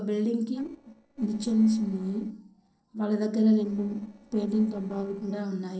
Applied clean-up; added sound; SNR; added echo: neural separator model SepFormer DNS4.